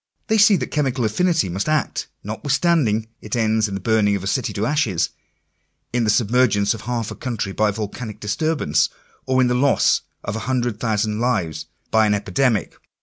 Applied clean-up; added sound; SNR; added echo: none; none; none; none.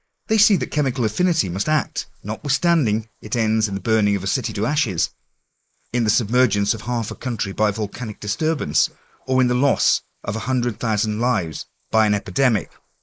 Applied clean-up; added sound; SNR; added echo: neural mask model Resemble Enhance denoiser.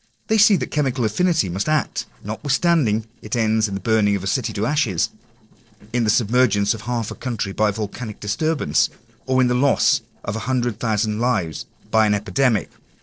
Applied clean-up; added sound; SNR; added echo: neural separator model SepFormer DNS4.